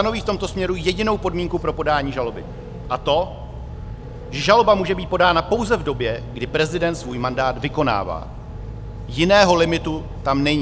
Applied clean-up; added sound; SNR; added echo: none; Engine + Vehicle; 11 dB; none.